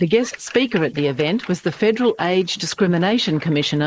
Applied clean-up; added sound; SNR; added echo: neural mask model Resemble Enhance denoiser.